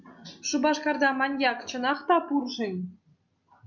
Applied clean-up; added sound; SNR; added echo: none; none; none; none.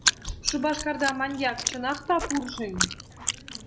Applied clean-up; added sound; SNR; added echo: none; Chewing, mastication; 2 dB; none.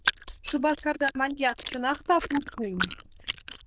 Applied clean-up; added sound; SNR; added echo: neural diffusion model UNIVERSE++.